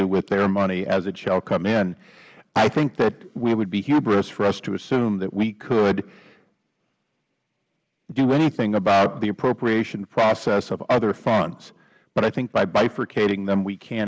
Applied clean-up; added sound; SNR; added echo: neural mask model Resemble Enhance denoiser.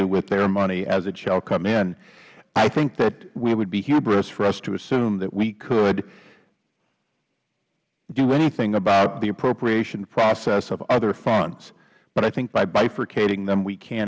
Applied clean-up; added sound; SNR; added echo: none; none; none; none.